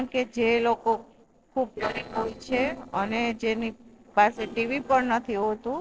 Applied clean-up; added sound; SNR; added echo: neural separator model SepFormer DNS4.